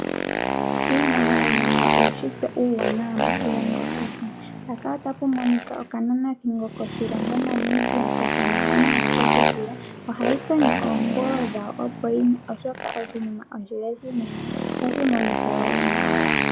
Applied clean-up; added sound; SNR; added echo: none; Motorcycle; -1 dB; none.